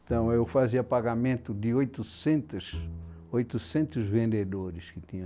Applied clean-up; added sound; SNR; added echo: none; Bowed string instrument; 15 dB; none.